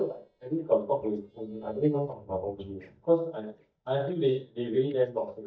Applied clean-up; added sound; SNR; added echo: neural mask model DeepFilterNet 3.